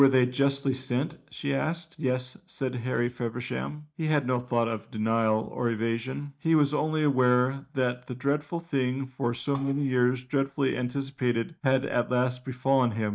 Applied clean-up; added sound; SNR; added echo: neural mask model DeepFilterNet 3.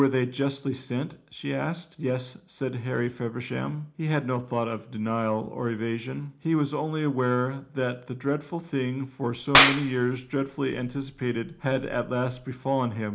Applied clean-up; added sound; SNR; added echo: none; Clapping; -1 dB; reverberation time 0.4 s.